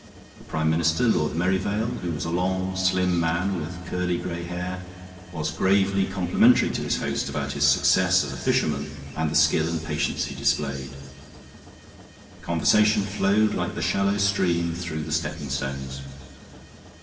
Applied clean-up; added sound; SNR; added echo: none; Mechanisms; 20 dB; reverberation time 2.6 s.